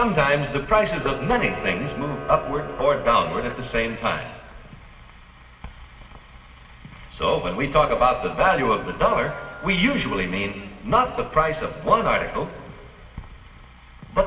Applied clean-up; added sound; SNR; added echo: none; Camera; 16 dB; reverberation time 2.1 s.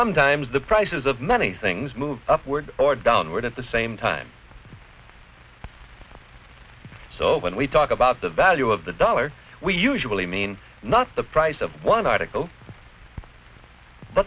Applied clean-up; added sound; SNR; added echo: none; none; none; none.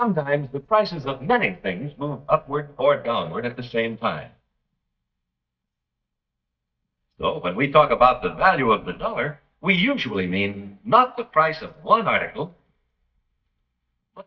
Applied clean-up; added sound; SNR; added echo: neural mask model DeepFilterNet 3.